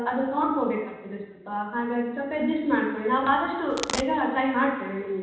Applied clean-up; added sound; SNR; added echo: none; Domestic sounds, home sounds; 6 dB; reverberation time 1.1 s.